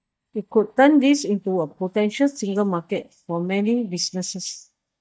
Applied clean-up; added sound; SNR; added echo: neural mask model DeepFilterNet 3.